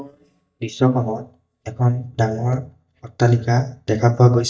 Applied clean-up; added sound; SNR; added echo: neural mask model DeepFilterNet 3.